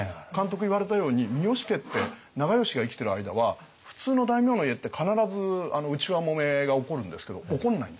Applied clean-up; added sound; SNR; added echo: none; Sawing; 13 dB; none.